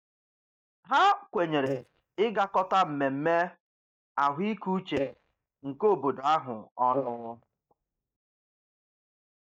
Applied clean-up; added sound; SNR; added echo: neural mask model DeepFilterNet 3.